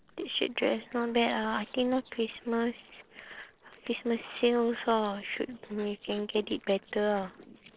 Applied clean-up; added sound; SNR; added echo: neural separator model SepFormer DNS4.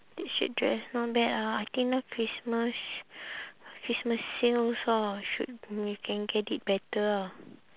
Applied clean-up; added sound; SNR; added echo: none; none; none; none.